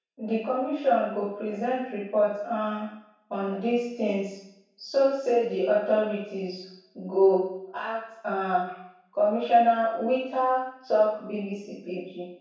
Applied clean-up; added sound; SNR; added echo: none; none; none; reverberation time 0.7 s.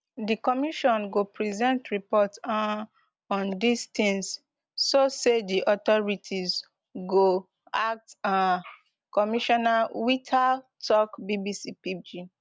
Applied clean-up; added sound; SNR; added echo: none; none; none; none.